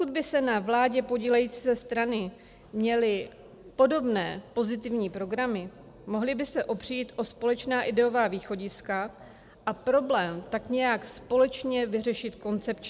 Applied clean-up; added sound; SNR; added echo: none; none; none; none.